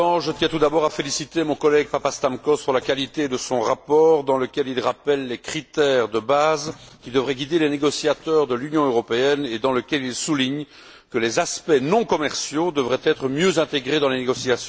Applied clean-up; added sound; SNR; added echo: none; none; none; none.